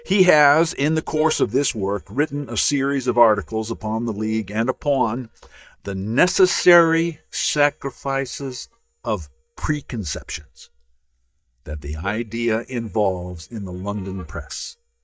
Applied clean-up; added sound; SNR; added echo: neural mask model DeepFilterNet 3.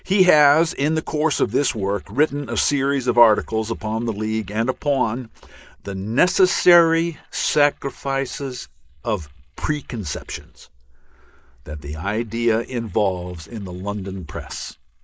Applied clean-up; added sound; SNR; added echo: neural mask model Resemble Enhance denoiser.